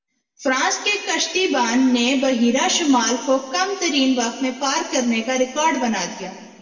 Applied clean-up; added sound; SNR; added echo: none; none; none; reverberation time 1.7 s.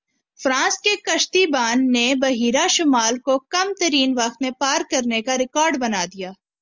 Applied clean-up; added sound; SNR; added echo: none; none; none; none.